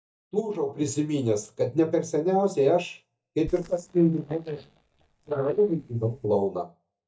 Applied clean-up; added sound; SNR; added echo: neural mask model DeepFilterNet 3.